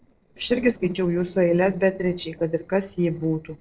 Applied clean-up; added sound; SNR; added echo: neural separator model SepFormer DNS4.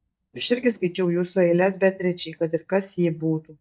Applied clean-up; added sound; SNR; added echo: neural mask model DeepFilterNet 3.